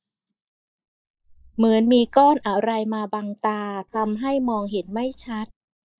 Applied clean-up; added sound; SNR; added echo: neural mask model Resemble Enhance denoiser.